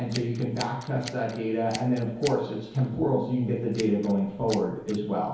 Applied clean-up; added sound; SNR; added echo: none; Scissors; 18 dB; reverberation time 2.2 s.